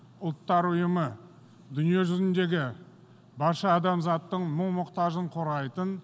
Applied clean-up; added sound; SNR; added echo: none; none; none; none.